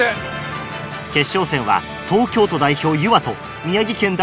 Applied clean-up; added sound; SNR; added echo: none; none; none; none.